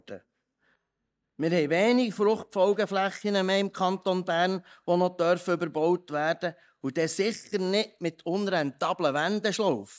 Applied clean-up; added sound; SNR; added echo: neural mask model DeepFilterNet 3.